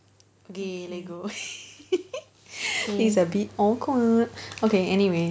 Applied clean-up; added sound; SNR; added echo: none; none; none; none.